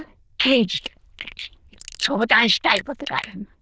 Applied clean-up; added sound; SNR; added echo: neural diffusion model UNIVERSE++.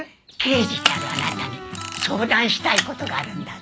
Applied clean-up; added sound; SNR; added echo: none; Camera; 5 dB; none.